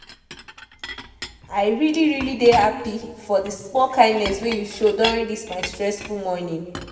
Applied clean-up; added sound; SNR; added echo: none; Chink, clink; 13 dB; reverberation time 1.1 s.